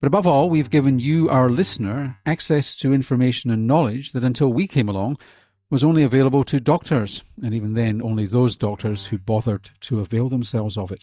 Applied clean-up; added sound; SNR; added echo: neural mask model DeepFilterNet 3.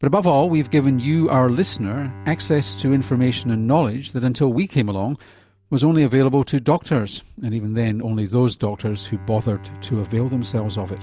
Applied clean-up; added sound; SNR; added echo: none; Bowed string instrument; 19 dB; none.